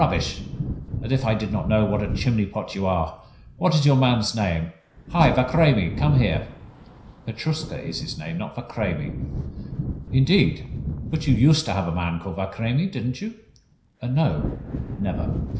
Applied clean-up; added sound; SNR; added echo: none; Thunder / Wind; 8 dB; reverberation time 0.5 s.